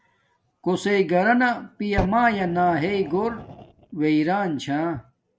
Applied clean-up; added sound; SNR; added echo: none; Fire; 13 dB; none.